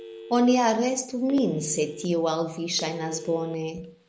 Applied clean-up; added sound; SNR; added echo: none; Telephone; 18 dB; none.